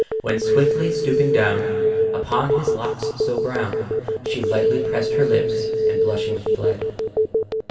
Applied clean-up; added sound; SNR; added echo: none; Telephone; -4 dB; reverberation time 2.6 s.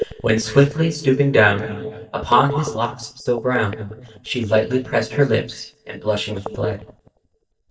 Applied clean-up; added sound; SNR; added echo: neural mask model DeepFilterNet 3.